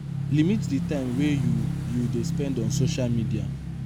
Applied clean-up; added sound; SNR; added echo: none; Motorcycle / Engine; 1 dB; none.